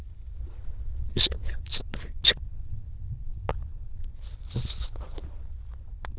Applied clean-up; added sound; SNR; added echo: neural diffusion model UNIVERSE++.